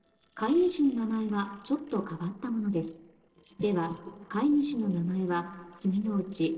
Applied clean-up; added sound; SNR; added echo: neural separator model SepFormer DNS4.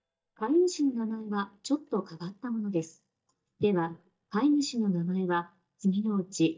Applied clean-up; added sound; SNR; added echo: neural mask model DeepFilterNet 3.